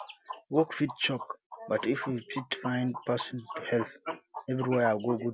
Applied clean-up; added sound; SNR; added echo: none; none; none; none.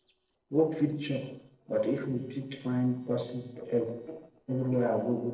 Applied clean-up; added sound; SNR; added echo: neural separator model SepFormer DNS4.